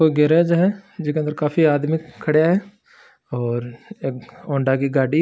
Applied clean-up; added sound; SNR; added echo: none; none; none; none.